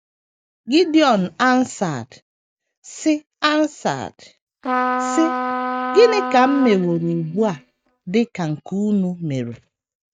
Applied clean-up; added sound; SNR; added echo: neural mask model DeepFilterNet 3.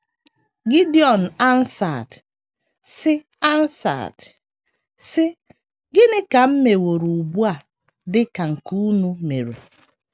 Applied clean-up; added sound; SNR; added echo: none; none; none; none.